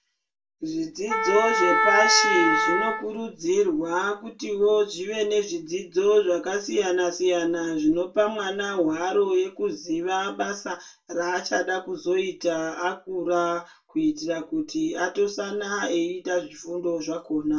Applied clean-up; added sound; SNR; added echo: none; Wind instrument, woodwind instrument; -3 dB; reverberation time 0.2 s.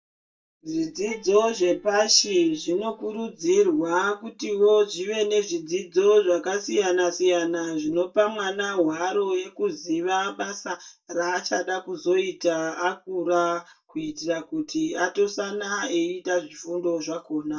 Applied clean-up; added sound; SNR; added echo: neural mask model DeepFilterNet 3.